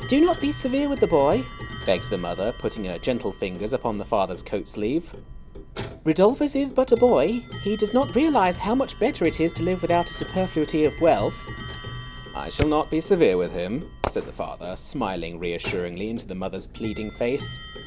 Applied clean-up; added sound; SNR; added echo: none; Clock + Fireworks; 12 dB; none.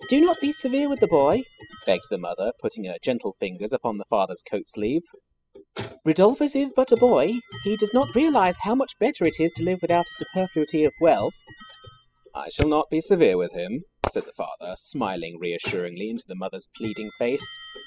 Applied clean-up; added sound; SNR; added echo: classical method spectral subtraction.